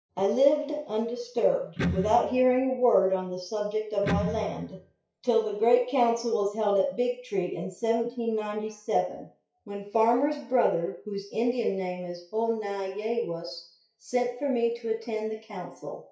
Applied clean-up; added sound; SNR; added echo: classical method WPE with log-MMSE.